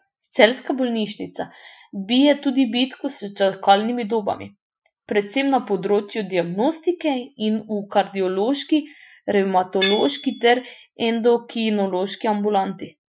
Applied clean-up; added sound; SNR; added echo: classical method Wiener filter.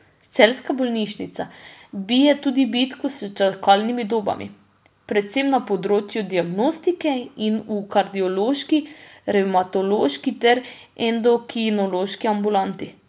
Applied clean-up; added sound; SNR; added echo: none; none; none; none.